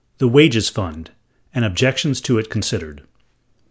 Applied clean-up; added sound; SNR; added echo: none; none; none; none.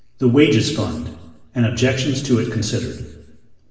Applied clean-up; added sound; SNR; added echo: none; none; none; reverberation time 1.1 s.